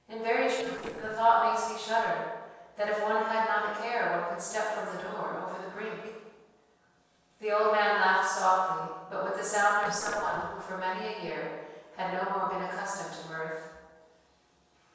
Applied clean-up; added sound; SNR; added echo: neural separator model SepFormer DNS4.